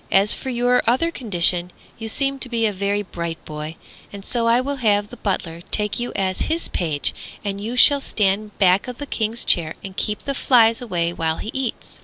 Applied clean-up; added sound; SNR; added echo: none; none; none; none.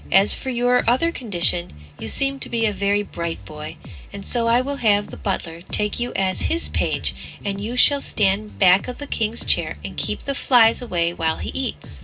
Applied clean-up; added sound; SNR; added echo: none; Bass guitar; 15 dB; reverberation time 0.2 s.